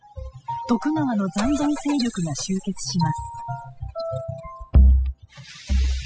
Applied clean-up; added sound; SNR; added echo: classical method spectral subtraction.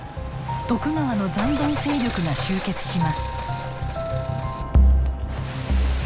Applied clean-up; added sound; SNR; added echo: none; Car; 10 dB; none.